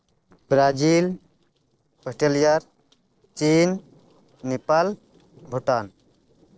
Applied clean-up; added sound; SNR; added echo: neural separator model SepFormer DNS4.